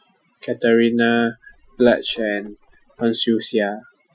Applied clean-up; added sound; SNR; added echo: classical method Wiener filter.